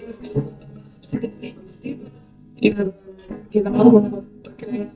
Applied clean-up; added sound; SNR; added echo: neural mask model DeepFilterNet 3.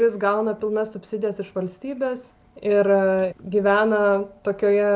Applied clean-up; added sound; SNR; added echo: none; none; none; none.